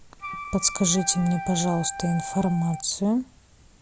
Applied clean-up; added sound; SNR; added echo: none; Wind instrument, woodwind instrument; 10 dB; none.